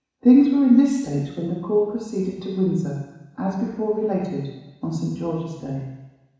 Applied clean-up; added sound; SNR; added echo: none; none; none; reverberation time 1.1 s.